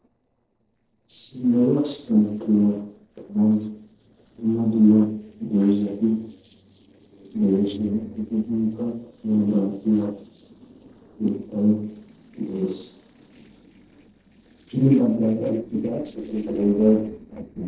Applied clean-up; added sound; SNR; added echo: neural separator model SepFormer DNS4.